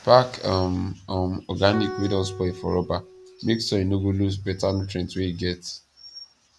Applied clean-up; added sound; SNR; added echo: none; Guitar; 14 dB; none.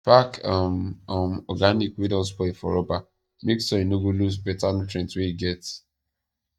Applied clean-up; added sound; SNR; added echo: neural mask model DeepFilterNet 3.